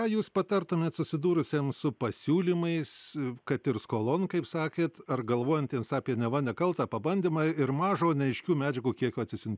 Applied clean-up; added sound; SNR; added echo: none; none; none; none.